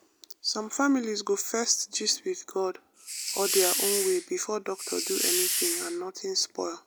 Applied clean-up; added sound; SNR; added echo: none; Hiss; 0 dB; none.